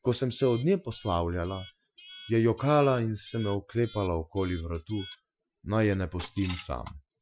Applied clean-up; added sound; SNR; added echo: classical method Wiener filter.